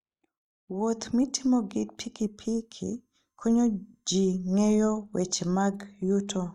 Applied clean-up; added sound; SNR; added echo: neural mask model DeepFilterNet 3.